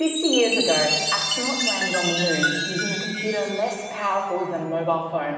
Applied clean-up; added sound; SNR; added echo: none; Chime; 2 dB; reverberation time 1.6 s.